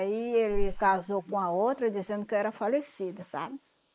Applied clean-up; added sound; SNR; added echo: neural mask model Resemble Enhance denoiser.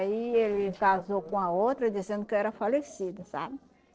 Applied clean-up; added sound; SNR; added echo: neural separator model SepFormer DNS4.